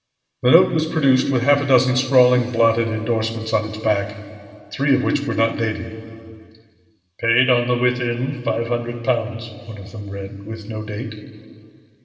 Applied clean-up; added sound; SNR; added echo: none; none; none; reverberation time 2.4 s.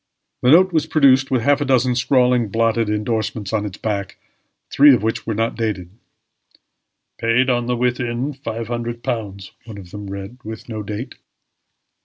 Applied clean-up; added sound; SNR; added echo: none; none; none; none.